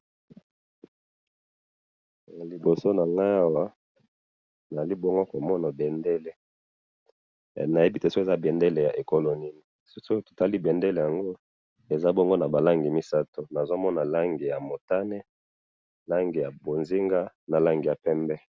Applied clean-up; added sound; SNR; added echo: none; none; none; none.